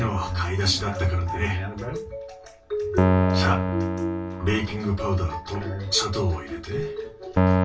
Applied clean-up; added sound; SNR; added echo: none; Keyboard (musical); 1 dB; reverberation time 0.1 s.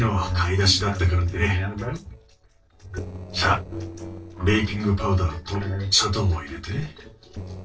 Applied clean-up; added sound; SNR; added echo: neural separator model SepFormer DNS4.